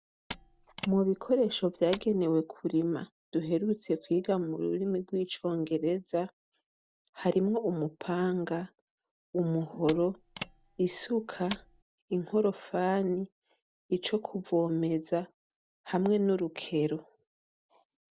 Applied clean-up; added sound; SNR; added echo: none; Mechanisms; 14 dB; none.